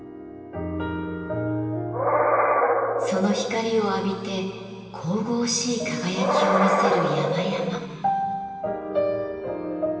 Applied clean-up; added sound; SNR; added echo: none; Animal; 0 dB; reverberation time 2.6 s.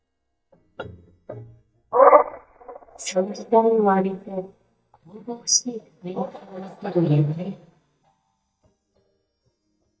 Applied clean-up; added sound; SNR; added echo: neural mask model DeepFilterNet 3.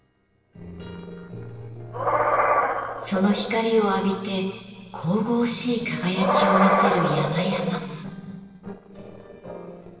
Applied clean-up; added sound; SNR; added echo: neural separator model SepFormer DNS4.